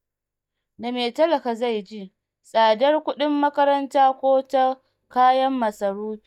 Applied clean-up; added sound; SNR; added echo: neural mask model DeepFilterNet 3.